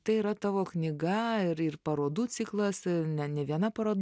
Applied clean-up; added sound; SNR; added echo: none; none; none; none.